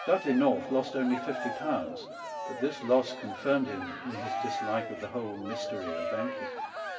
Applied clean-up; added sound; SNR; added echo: none; Cheering; 6 dB; reverberation time 1.6 s.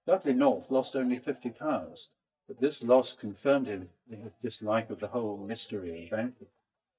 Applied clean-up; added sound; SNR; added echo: neural mask model DeepFilterNet 3.